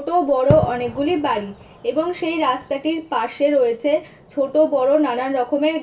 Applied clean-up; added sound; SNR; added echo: none; Fireworks; 13 dB; reverberation time 0.2 s.